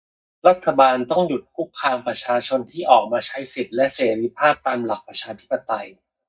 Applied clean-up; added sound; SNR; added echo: neural mask model DeepFilterNet 3.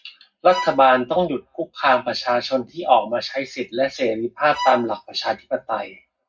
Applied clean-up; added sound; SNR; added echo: none; Bowed string instrument; 11 dB; reverberation time 0.3 s.